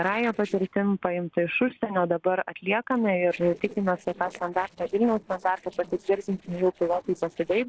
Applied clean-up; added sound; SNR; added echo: neural separator model SepFormer DNS4.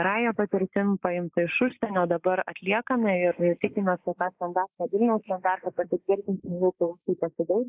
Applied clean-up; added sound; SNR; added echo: neural mask model Resemble Enhance denoiser.